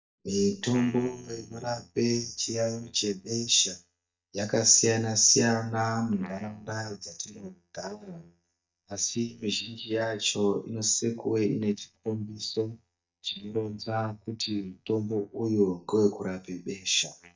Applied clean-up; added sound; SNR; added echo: neural mask model DeepFilterNet 3.